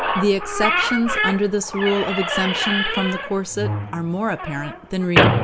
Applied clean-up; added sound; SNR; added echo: none; Squeak / Slam; 0 dB; none.